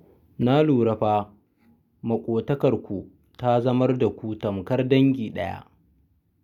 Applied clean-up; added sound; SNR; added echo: none; none; none; none.